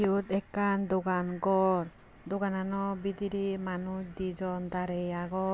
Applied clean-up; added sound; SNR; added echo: none; none; none; none.